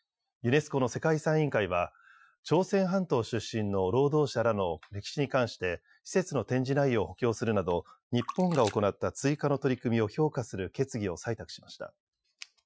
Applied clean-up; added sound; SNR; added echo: classical method Wiener filter.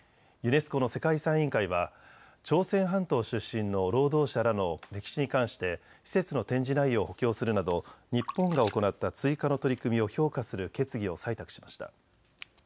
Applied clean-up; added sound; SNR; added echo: none; Splash, splatter; 17 dB; none.